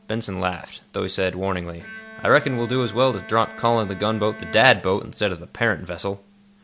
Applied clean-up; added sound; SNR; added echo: none; Bowed string instrument; 19 dB; none.